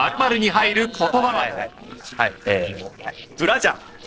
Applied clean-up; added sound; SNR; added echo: neural separator model SepFormer DNS4.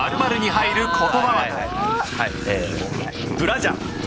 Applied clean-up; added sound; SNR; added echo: none; Purr; 8 dB; none.